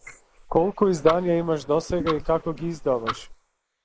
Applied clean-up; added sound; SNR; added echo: neural mask model Resemble Enhance denoiser.